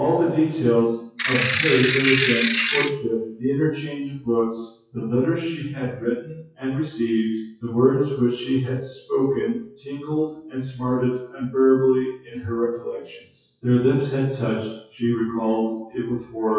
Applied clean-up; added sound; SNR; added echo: classical method WPE with log-MMSE.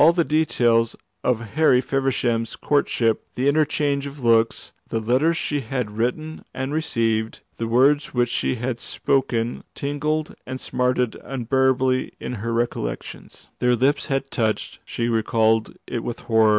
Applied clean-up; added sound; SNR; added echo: none; none; none; none.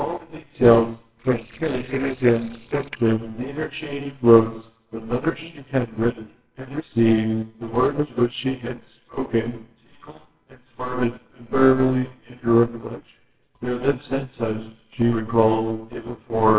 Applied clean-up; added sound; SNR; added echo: neural separator model SepFormer WHAMR!.